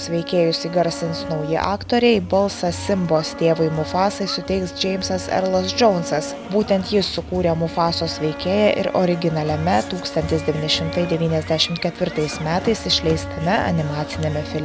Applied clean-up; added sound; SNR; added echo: none; Bowed string instrument; 14 dB; none.